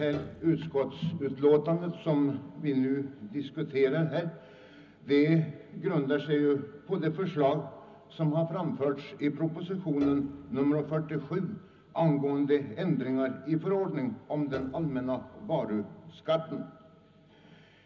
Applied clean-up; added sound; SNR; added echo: none; Piano; 19 dB; reverberation time 0.4 s.